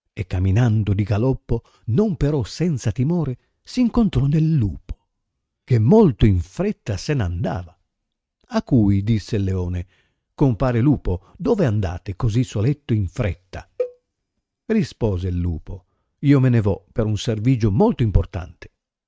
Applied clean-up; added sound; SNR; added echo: neural mask model RNNoise.